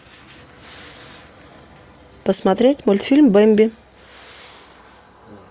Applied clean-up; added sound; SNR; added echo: none; none; none; none.